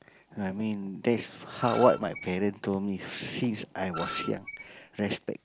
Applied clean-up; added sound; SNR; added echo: none; Screech; 10 dB; none.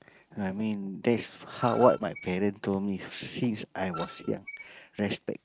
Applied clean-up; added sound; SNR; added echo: neural mask model RNNoise.